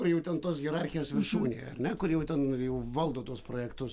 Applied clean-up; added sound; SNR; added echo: none; none; none; none.